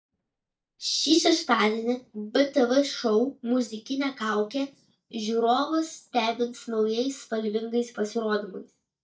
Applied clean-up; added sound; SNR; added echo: neural mask model DeepFilterNet 3.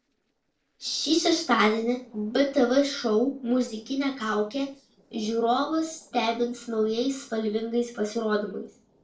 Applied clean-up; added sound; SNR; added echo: neural separator model SepFormer DNS4.